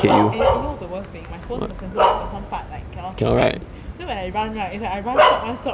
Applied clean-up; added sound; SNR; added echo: none; Bark; -1 dB; none.